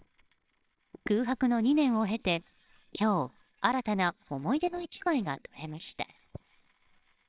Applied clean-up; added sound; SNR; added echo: neural separator model SepFormer WHAMR!.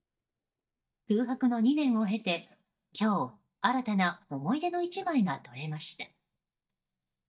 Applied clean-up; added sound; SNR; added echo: neural mask model DeepFilterNet 3.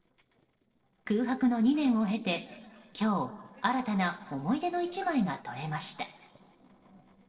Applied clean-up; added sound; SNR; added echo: neural separator model SepFormer DNS4.